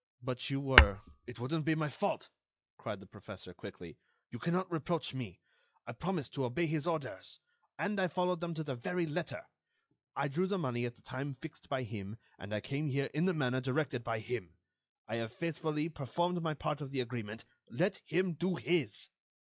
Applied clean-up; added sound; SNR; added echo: classical method log-MMSE.